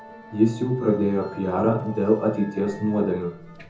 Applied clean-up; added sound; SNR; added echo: none; Musical instrument; 17 dB; reverberation time 0.6 s.